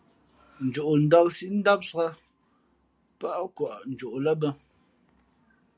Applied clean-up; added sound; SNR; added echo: none; none; none; none.